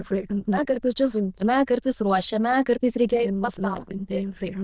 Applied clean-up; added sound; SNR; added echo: neural diffusion model UNIVERSE++.